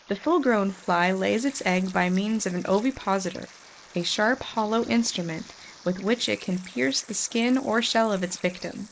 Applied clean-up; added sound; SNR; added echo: neural mask model Resemble Enhance denoiser.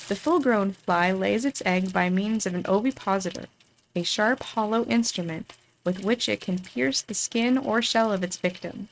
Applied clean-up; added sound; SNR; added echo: neural mask model RNNoise.